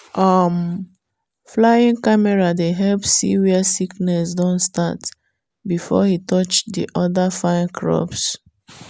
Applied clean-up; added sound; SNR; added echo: none; none; none; none.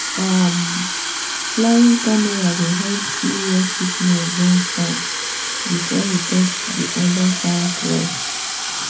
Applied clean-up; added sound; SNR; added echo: none; Fill (with liquid) / Water tap, faucet; 4 dB; reverberation time 0.3 s.